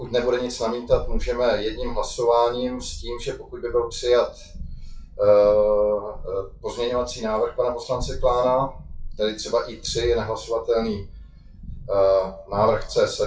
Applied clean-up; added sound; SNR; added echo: classical method WPE with log-MMSE.